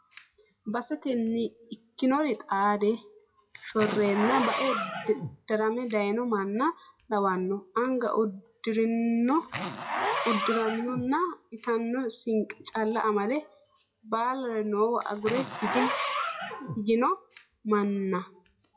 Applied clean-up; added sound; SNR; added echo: classical method WPE with log-MMSE.